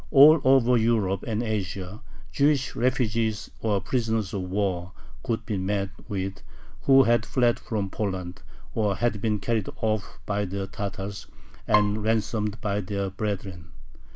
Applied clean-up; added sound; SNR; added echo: none; Bowed string instrument; 9 dB; none.